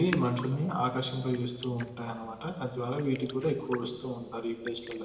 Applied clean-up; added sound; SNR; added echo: none; Raindrop; 15 dB; reverberation time 1.3 s.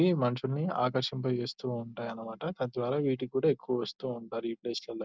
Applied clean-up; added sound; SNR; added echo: none; none; none; none.